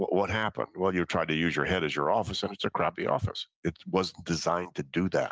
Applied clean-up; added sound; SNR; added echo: none; none; none; none.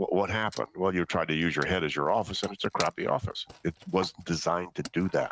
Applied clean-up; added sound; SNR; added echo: neural mask model RNNoise.